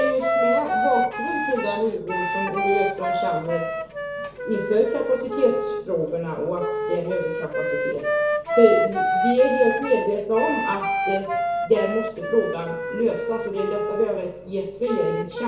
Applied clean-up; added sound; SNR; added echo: none; Wind instrument, woodwind instrument; 2 dB; reverberation time 0.6 s.